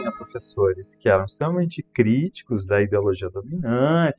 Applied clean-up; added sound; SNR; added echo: classical method spectral subtraction.